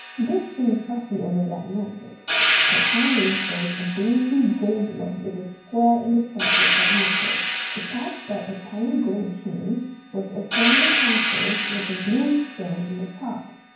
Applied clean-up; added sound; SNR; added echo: none; Hi-hat; -3 dB; reverberation time 0.9 s.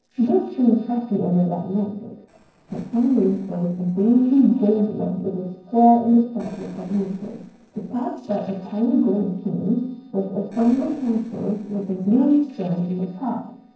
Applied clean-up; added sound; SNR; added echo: neural separator model SepFormer DNS4.